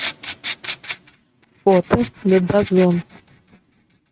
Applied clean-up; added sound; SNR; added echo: neural mask model RNNoise.